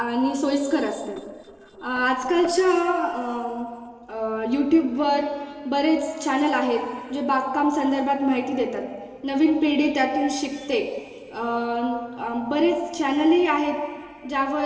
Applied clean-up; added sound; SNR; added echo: neural separator model SepFormer DNS4.